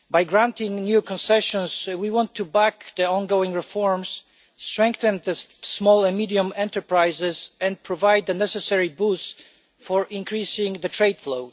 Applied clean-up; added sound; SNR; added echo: none; none; none; none.